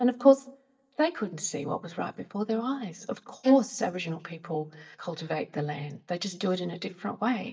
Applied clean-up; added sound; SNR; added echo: neural mask model DeepFilterNet 3.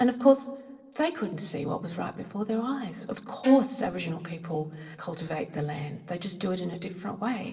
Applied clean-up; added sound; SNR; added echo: neural separator model SepFormer DNS4.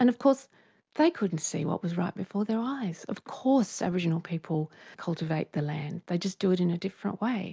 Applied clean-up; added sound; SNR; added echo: none; none; none; none.